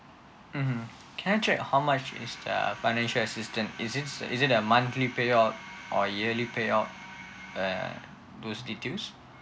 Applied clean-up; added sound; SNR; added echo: none; none; none; none.